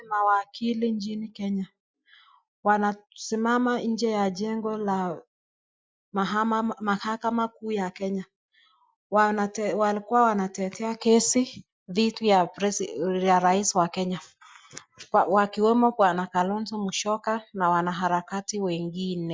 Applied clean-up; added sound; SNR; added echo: none; none; none; none.